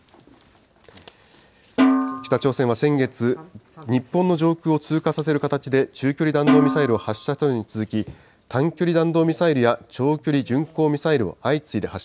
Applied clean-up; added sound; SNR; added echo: none; Snare drum; 1 dB; none.